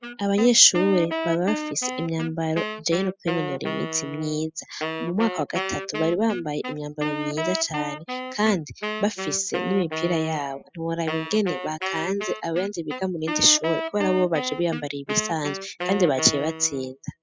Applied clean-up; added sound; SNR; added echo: classical method spectral subtraction.